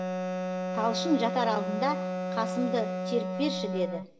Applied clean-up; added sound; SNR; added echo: none; Wind instrument, woodwind instrument; 1 dB; reverberation time 1.2 s.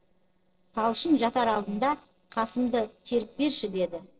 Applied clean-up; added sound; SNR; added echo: neural separator model SepFormer DNS4.